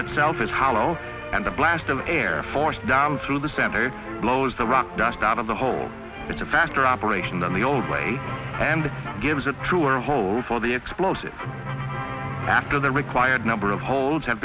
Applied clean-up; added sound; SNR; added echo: none; none; none; none.